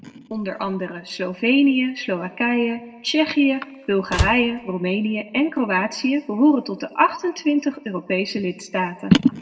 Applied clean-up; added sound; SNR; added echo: none; Slam; 5 dB; reverberation time 0.9 s.